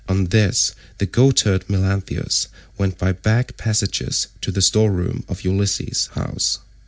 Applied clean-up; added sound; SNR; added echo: none; none; none; none.